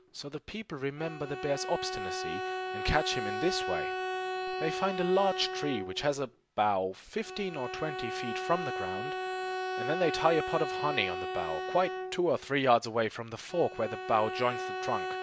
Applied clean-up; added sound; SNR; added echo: none; Bowed string instrument; 4 dB; none.